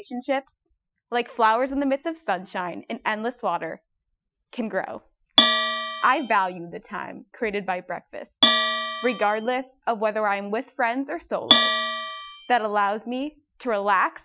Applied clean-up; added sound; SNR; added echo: classical method Wiener filter.